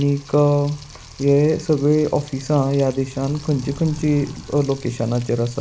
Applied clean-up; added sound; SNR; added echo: none; Animal + Frying (food); 20 dB; none.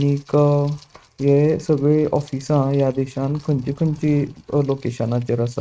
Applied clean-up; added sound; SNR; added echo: neural mask model RNNoise.